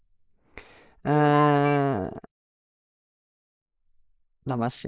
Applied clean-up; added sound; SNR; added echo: neural mask model Resemble Enhance denoiser.